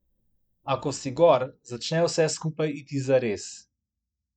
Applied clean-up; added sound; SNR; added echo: neural mask model DeepFilterNet 3.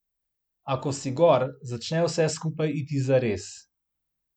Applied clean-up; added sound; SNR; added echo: none; none; none; none.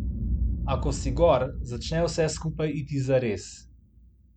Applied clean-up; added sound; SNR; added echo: none; Boom; 4 dB; none.